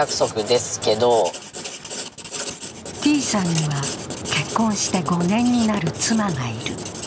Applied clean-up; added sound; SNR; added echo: none; Writing; 10 dB; none.